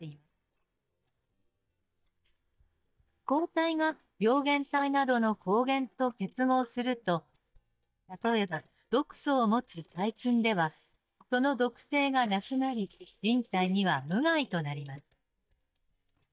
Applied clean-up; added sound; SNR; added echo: neural mask model DeepFilterNet 3.